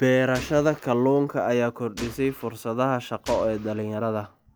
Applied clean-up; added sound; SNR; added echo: none; Gunshot, gunfire; 18 dB; none.